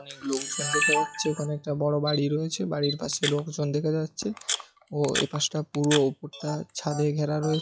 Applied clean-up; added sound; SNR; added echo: classical method log-MMSE.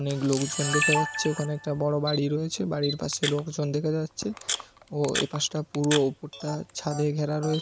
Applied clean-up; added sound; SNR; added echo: none; Camera; 6 dB; none.